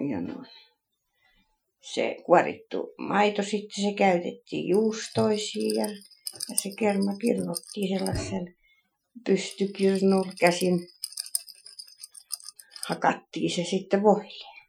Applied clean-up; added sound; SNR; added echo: classical method Wiener filter.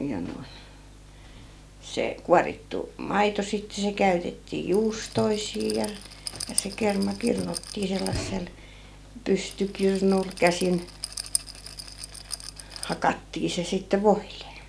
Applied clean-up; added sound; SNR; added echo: none; Rattle; 10 dB; none.